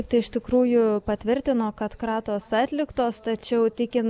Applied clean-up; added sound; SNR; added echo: none; none; none; none.